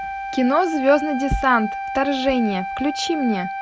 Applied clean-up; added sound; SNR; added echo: none; Wind instrument, woodwind instrument; 7 dB; none.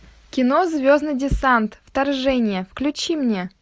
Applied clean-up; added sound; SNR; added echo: none; none; none; none.